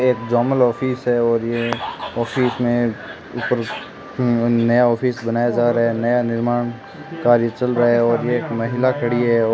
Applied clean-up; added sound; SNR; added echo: none; none; none; none.